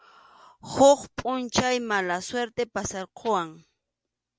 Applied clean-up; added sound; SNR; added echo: none; none; none; none.